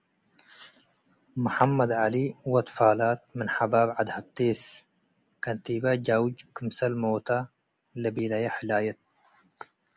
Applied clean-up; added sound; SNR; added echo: none; none; none; none.